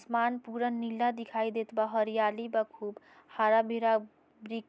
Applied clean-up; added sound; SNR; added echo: none; none; none; none.